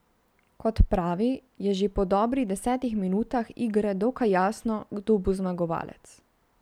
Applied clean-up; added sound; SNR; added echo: none; none; none; none.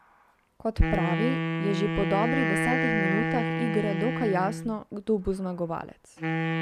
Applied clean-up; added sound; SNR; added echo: none; Wind instrument, woodwind instrument; 0 dB; none.